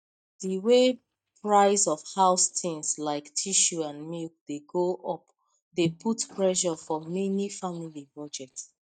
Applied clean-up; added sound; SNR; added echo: neural mask model DeepFilterNet 3.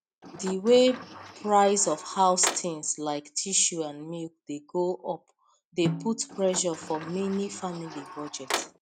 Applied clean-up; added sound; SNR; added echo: none; Sliding door + Snare drum; 10 dB; none.